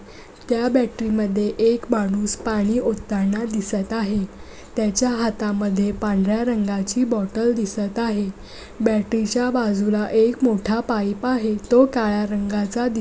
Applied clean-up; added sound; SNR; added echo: none; none; none; none.